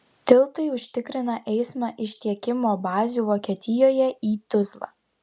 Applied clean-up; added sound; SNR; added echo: none; none; none; none.